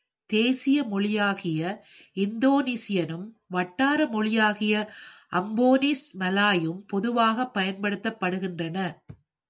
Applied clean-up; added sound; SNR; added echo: none; none; none; none.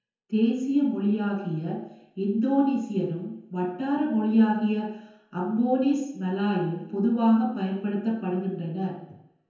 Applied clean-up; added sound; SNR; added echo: none; none; none; reverberation time 0.9 s.